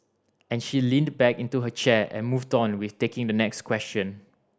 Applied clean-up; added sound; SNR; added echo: none; none; none; none.